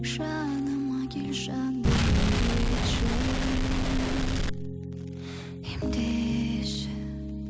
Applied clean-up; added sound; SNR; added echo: none; Explosion; -4 dB; none.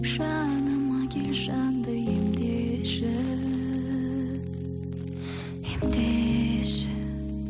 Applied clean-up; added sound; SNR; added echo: none; none; none; none.